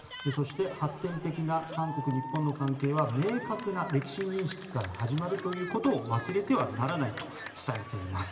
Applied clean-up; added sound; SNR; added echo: none; Cheering; 13 dB; reverberation time 2.3 s.